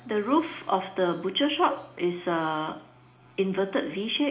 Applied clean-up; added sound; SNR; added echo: none; none; none; reverberation time 0.4 s.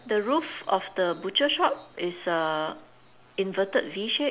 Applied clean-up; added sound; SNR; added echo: none; none; none; none.